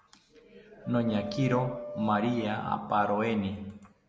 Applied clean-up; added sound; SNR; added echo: none; Wind instrument, woodwind instrument; 12 dB; none.